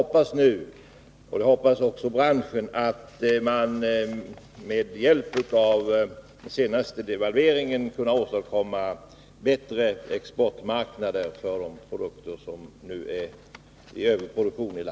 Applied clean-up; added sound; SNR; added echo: none; none; none; none.